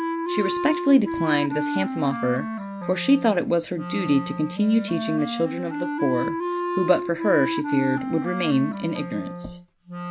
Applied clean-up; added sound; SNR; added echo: none; Wind instrument, woodwind instrument; 5 dB; none.